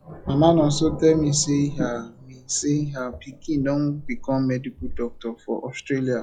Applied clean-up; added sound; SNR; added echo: classical method log-MMSE.